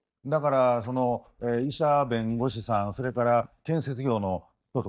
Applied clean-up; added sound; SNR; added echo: neural mask model DeepFilterNet 3.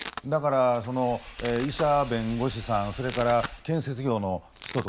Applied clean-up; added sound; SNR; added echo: none; Engine / Vehicle + Domestic sounds, home sounds; 13 dB; none.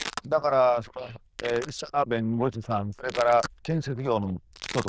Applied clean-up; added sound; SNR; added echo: neural diffusion model UNIVERSE++.